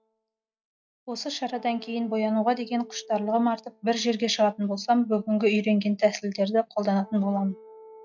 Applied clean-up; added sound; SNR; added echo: classical method log-MMSE.